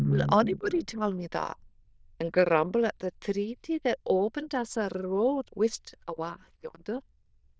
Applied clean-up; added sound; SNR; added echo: neural diffusion model UNIVERSE++.